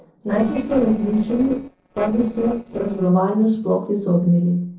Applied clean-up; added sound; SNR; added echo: neural separator model SepFormer DNS4.